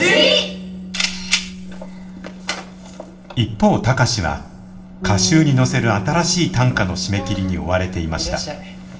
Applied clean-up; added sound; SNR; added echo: none; Bass guitar; 11 dB; reverberation time 0.6 s.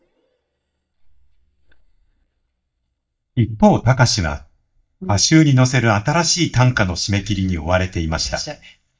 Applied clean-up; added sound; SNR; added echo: neural mask model DeepFilterNet 3.